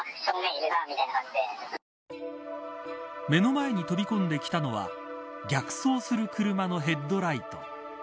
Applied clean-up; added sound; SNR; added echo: none; none; none; none.